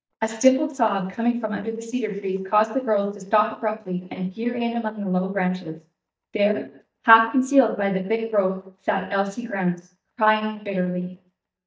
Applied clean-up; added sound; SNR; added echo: neural mask model DeepFilterNet 3.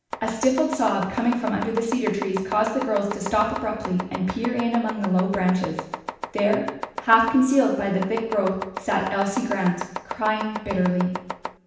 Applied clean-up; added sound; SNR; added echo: none; Domestic sounds, home sounds; 10 dB; reverberation time 0.9 s.